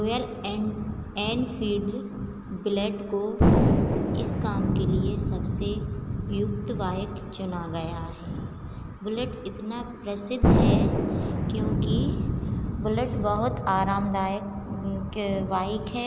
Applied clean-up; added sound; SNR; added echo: none; Thunder; -3 dB; none.